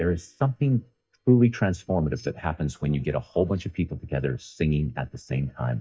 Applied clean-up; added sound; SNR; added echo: neural mask model DeepFilterNet 3.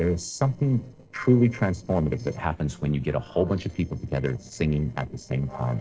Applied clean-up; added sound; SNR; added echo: neural separator model SepFormer DNS4.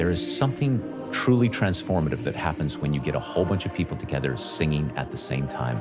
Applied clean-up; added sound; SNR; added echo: none; none; none; none.